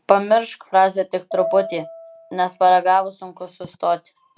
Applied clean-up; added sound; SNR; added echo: none; Piano; 12 dB; none.